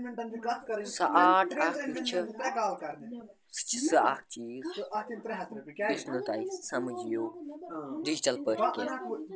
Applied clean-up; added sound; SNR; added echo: none; none; none; none.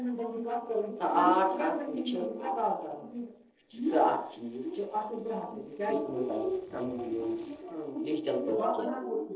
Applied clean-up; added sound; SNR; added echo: neural separator model SepFormer DNS4.